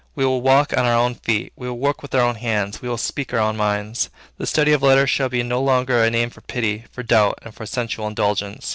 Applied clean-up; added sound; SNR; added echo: none; none; none; none.